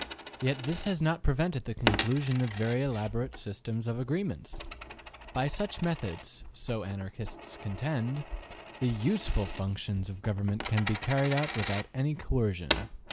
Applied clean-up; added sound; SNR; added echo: none; Coin (dropping); 8 dB; none.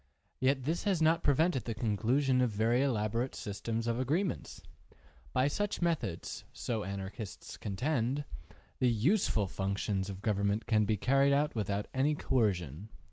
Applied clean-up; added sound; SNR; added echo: none; none; none; none.